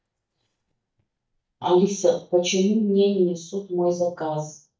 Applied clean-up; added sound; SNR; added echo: neural mask model DeepFilterNet 3.